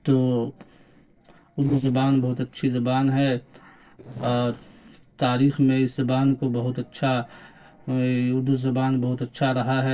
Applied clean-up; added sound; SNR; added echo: neural separator model SepFormer DNS4.